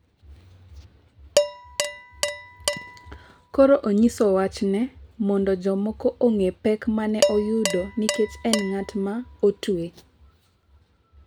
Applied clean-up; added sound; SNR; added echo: none; Dishes, pots, and pans; 6 dB; none.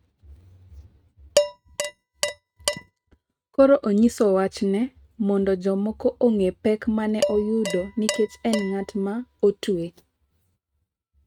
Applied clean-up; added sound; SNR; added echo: neural mask model RNNoise.